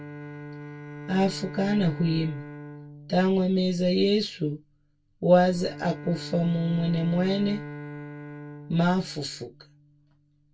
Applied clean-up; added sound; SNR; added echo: none; Bowed string instrument; 14 dB; reverberation time 0.1 s.